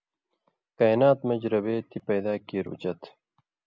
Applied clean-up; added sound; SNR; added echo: none; none; none; none.